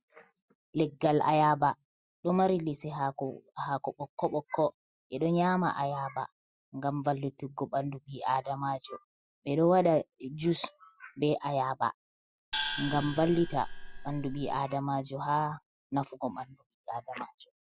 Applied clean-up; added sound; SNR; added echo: none; Gong; 6 dB; none.